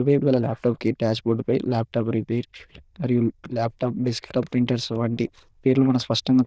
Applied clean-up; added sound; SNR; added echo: neural diffusion model UNIVERSE++.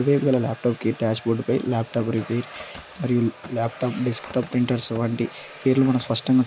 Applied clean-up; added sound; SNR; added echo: none; Domestic sounds, home sounds; 18 dB; none.